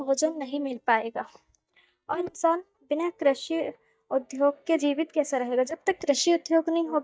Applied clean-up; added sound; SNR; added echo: neural mask model DeepFilterNet 3.